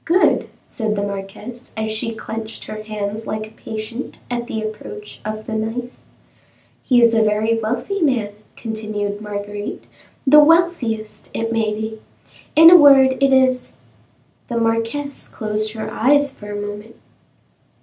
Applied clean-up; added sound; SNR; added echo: none; none; none; none.